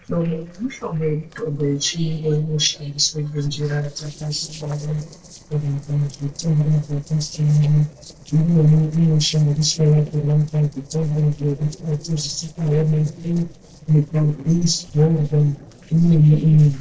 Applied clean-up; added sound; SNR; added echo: neural separator model SepFormer DNS4.